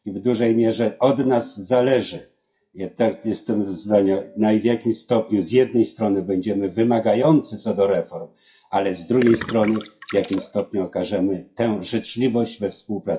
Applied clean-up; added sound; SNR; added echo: classical method WPE with log-MMSE.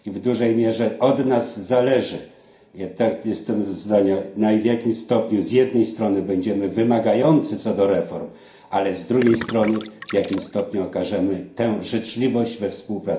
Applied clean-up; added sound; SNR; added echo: none; Gurgling; 13 dB; reverberation time 0.5 s.